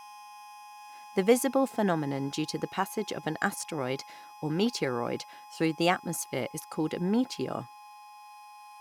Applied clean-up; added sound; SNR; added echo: none; Harmonica; 18 dB; none.